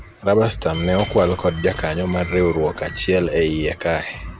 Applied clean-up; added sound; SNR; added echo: none; Glass; 4 dB; none.